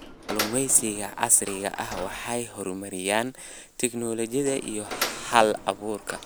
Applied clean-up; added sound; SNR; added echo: none; Door; 11 dB; none.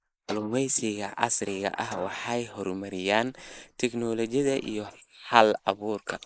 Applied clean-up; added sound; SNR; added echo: neural mask model Resemble Enhance denoiser.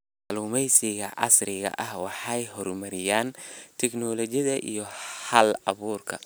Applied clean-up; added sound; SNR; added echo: none; none; none; none.